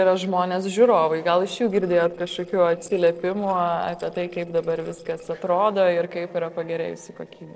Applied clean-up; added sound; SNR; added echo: neural separator model SepFormer DNS4.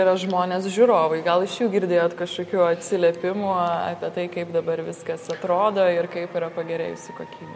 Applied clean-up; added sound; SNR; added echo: none; none; none; none.